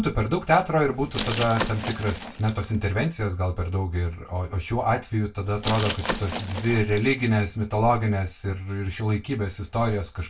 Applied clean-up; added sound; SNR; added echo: none; Glass; 10 dB; reverberation time 0.1 s.